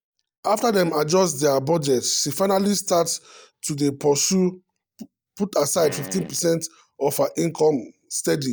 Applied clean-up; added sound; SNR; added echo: neural mask model DeepFilterNet 3.